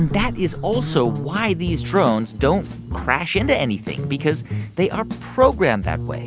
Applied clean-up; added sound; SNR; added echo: none; none; none; none.